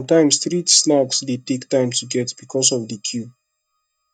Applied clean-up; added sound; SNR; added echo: neural mask model DeepFilterNet 3.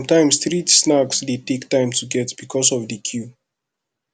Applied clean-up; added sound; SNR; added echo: none; none; none; none.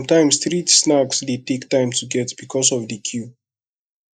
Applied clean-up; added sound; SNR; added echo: neural mask model Resemble Enhance denoiser.